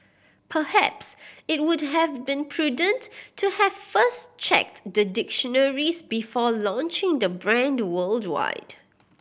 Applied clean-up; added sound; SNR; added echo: none; none; none; none.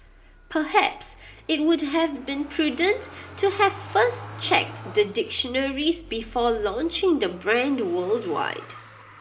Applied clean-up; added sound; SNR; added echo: none; Motor vehicle (road); 18 dB; reverberation time 0.5 s.